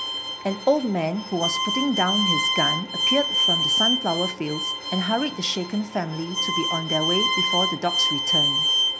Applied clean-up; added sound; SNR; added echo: none; Bowed string instrument; -2 dB; none.